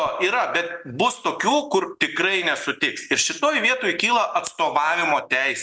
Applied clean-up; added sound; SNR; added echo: none; none; none; none.